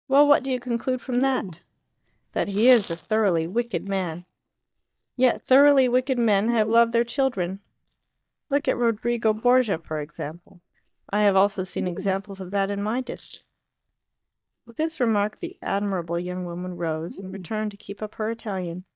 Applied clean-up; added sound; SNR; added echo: neural mask model DeepFilterNet 3.